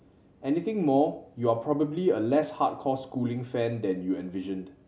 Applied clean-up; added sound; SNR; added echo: none; none; none; none.